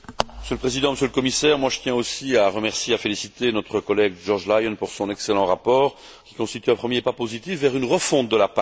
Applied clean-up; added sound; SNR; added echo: none; none; none; none.